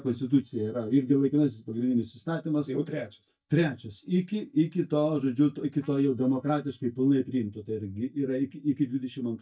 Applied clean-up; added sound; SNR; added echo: neural mask model DeepFilterNet 3.